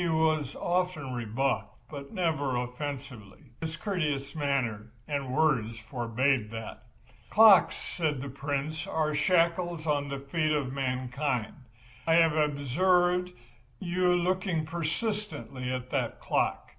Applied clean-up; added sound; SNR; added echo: none; none; none; none.